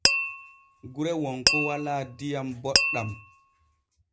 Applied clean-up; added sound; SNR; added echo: none; Glass; -4 dB; none.